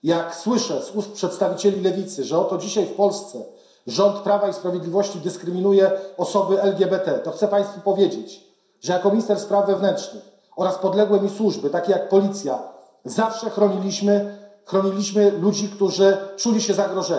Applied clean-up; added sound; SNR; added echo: none; none; none; reverberation time 0.7 s.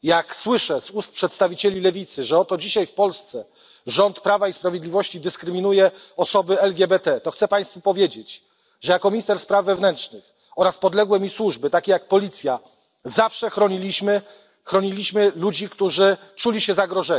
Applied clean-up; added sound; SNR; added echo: none; none; none; none.